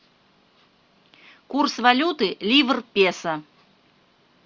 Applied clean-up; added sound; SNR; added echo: none; none; none; none.